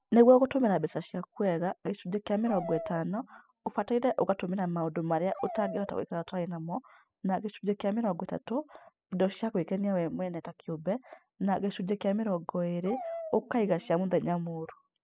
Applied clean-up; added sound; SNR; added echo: classical method spectral subtraction.